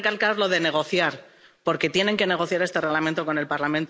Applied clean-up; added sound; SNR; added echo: none; none; none; none.